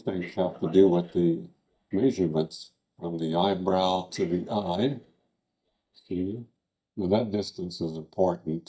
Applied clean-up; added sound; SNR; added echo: neural mask model DeepFilterNet 3.